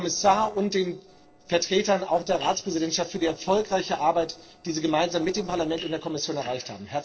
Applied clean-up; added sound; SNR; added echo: neural separator model SepFormer DNS4.